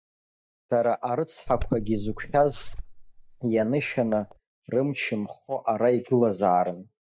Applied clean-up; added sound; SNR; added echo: neural mask model DeepFilterNet 3.